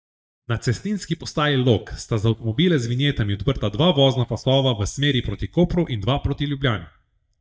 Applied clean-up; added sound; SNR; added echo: neural mask model DeepFilterNet 3.